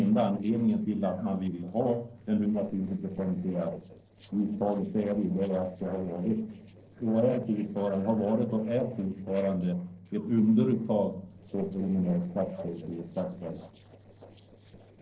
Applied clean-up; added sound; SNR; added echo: neural separator model SepFormer DNS4.